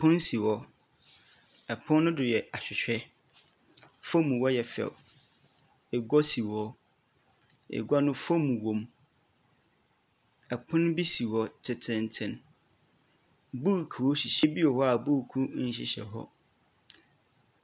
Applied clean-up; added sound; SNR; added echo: none; none; none; none.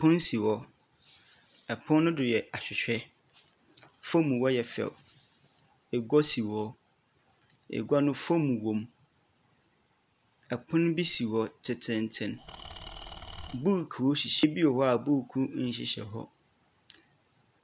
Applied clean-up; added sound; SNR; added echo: none; Engine / Tools; 14 dB; none.